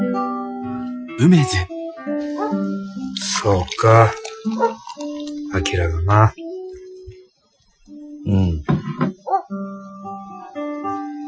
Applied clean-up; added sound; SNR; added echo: classical method Wiener filter.